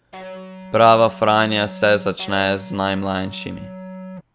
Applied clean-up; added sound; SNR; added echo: none; Electric guitar; 16 dB; none.